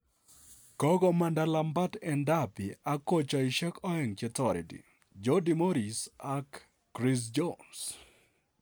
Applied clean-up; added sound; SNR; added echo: none; none; none; none.